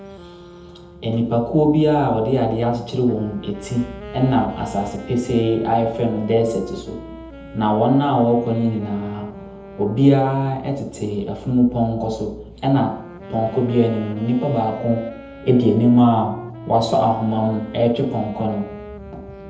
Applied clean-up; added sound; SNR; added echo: none; Wind instrument, woodwind instrument; 18 dB; reverberation time 0.7 s.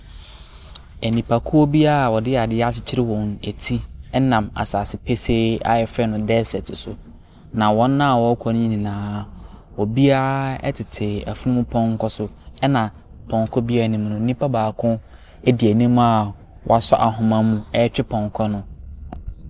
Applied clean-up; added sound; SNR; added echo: none; none; none; none.